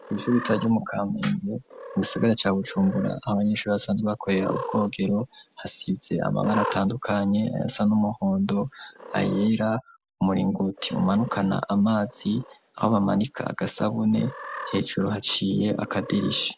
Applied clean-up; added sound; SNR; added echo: none; Cat; 15 dB; none.